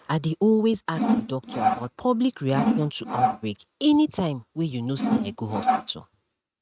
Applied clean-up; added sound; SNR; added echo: neural mask model RNNoise.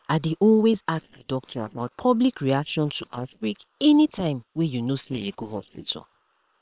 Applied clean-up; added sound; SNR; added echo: neural separator model SepFormer WHAM!.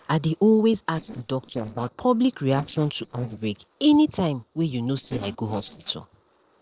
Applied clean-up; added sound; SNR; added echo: neural separator model SepFormer DNS4.